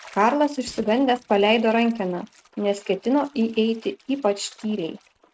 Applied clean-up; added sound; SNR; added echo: neural mask model RNNoise.